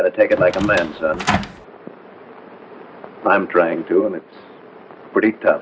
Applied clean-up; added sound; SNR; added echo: none; Door; 5 dB; none.